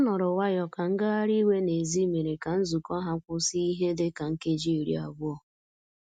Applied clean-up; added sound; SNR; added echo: none; none; none; none.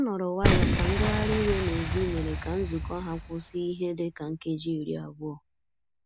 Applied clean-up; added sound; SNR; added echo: none; Boom; 0 dB; none.